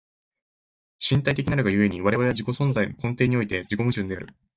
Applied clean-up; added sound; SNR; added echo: neural mask model DeepFilterNet 3.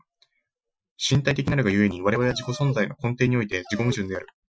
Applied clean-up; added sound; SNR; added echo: classical method Wiener filter.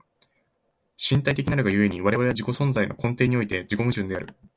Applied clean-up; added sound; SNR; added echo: none; none; none; none.